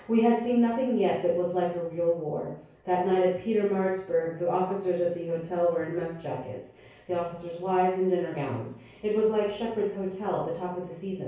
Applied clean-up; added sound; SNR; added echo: none; none; none; reverberation time 0.6 s.